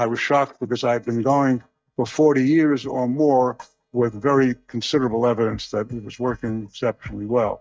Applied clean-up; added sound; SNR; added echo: neural mask model DeepFilterNet 3.